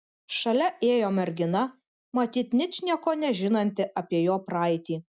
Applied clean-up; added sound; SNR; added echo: none; none; none; none.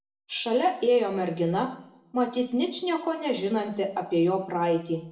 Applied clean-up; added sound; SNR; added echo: none; none; none; reverberation time 0.6 s.